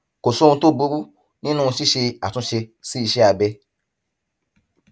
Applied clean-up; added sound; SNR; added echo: none; none; none; none.